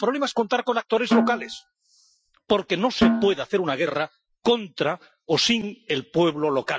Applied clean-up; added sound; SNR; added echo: classical method Wiener filter.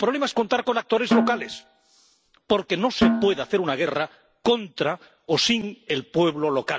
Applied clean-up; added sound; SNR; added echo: none; Snare drum; 3 dB; none.